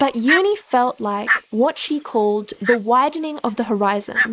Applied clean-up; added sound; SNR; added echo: neural mask model Resemble Enhance denoiser.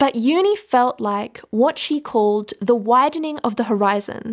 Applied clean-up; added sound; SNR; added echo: none; none; none; none.